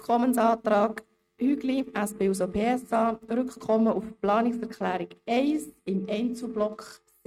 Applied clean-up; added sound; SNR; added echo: neural mask model RNNoise.